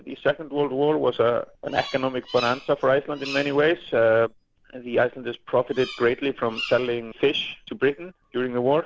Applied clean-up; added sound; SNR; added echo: none; Bird vocalization, bird call, bird song; 18 dB; none.